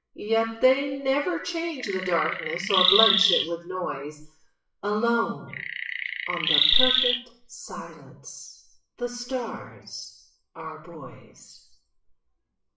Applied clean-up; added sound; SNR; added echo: classical method WPE with log-MMSE.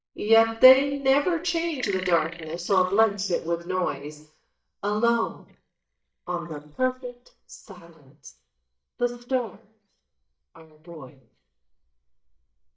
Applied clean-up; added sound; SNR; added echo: neural mask model DeepFilterNet 3.